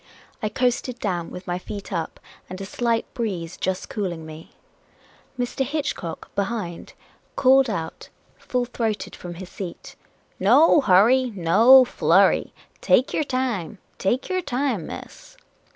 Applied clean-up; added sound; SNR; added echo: none; none; none; none.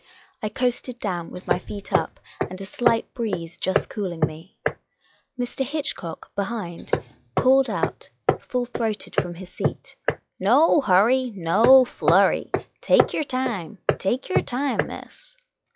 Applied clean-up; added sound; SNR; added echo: classical method log-MMSE.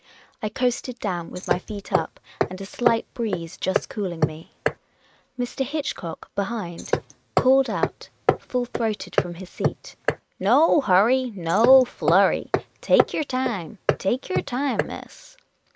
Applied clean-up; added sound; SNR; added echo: neural mask model RNNoise.